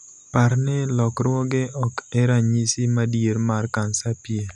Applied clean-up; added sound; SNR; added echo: none; none; none; none.